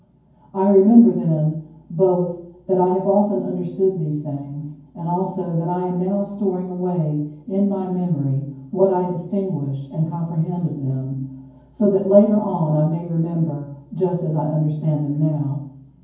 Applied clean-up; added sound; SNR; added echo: none; none; none; reverberation time 0.9 s.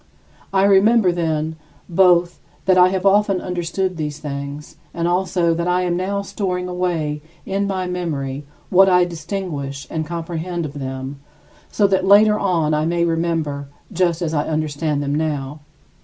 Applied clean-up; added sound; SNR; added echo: none; none; none; none.